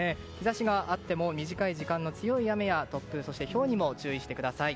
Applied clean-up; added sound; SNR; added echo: none; none; none; none.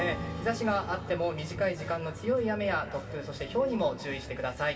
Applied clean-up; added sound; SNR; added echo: none; Acoustic guitar / Strum; 13 dB; reverberation time 1.8 s.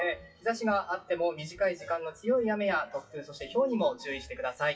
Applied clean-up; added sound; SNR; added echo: classical method WPE with log-MMSE.